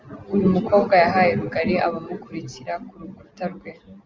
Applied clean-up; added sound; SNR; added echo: none; none; none; none.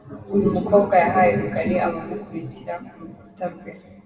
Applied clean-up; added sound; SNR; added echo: none; none; none; reverberation time 1.4 s.